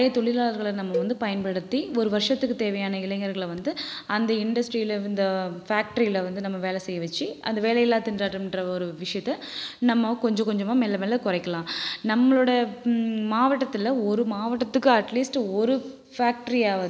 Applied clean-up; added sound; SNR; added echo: none; Cowbell; 11 dB; none.